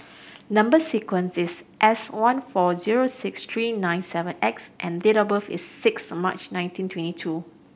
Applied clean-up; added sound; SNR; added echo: none; none; none; none.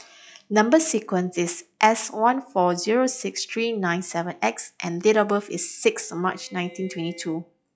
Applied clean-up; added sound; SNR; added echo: classical method log-MMSE.